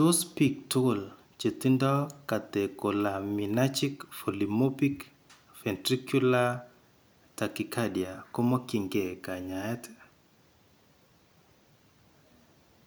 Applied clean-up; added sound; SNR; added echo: none; none; none; none.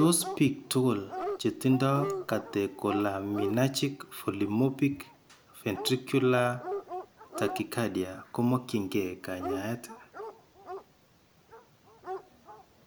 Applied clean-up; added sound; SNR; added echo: none; Dog; 11 dB; none.